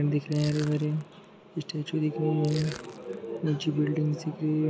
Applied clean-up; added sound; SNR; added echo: none; Crushing; 18 dB; none.